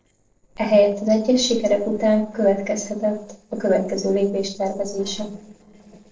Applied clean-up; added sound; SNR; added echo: neural separator model SepFormer DNS4.